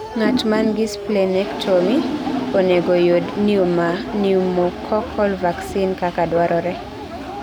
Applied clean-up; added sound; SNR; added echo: none; Dog; 13 dB; none.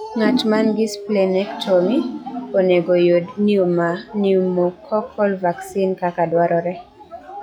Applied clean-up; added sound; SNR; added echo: classical method log-MMSE.